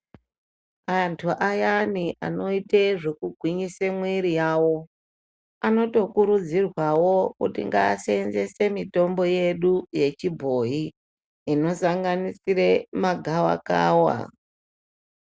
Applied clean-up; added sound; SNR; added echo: none; none; none; none.